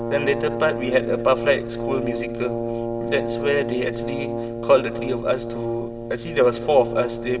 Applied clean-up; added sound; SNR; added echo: none; Brass instrument; 4 dB; reverberation time 2.3 s.